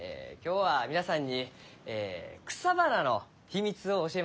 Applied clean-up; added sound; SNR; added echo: none; none; none; none.